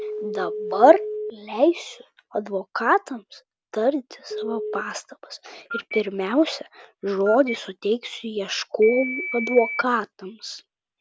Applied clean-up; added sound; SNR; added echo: none; Telephone; 11 dB; none.